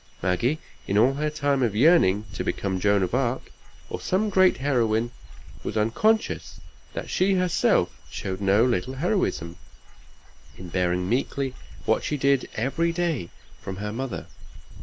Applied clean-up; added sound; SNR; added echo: none; Bird / Dog; 12 dB; none.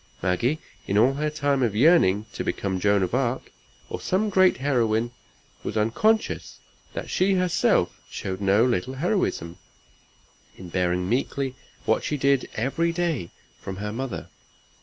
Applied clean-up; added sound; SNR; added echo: none; none; none; none.